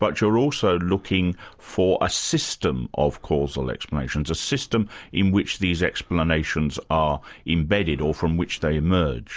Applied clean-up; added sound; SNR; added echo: none; none; none; none.